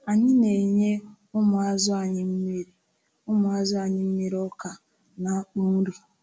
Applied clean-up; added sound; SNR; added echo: none; none; none; none.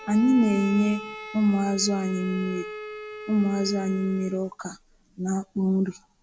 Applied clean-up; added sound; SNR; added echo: none; Bowed string instrument; 14 dB; none.